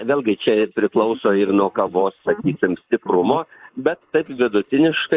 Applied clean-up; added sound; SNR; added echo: neural mask model Resemble Enhance denoiser.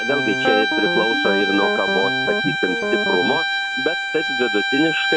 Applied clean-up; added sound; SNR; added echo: none; Bowed string instrument + Piano; -2 dB; none.